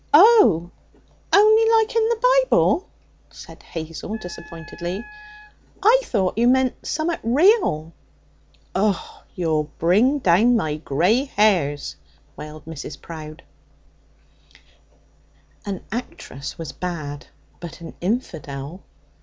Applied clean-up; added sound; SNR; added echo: none; Wind instrument, woodwind instrument; 20 dB; none.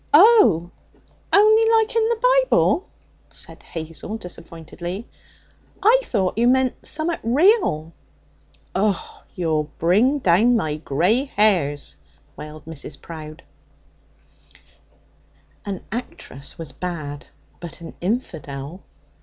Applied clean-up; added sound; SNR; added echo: none; none; none; none.